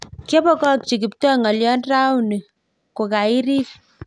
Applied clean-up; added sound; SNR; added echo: none; none; none; none.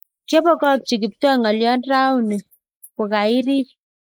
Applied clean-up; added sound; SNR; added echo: neural mask model Resemble Enhance denoiser.